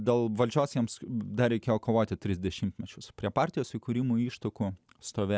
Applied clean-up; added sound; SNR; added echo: none; none; none; none.